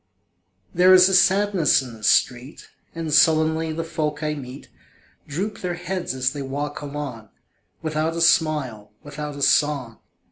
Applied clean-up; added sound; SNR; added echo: none; none; none; none.